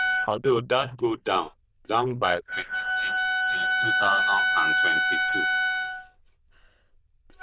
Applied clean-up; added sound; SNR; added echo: neural diffusion model UNIVERSE++.